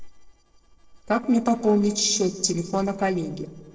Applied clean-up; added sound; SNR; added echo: neural separator model SepFormer DNS4.